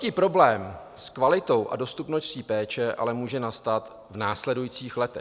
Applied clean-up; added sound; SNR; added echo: none; none; none; none.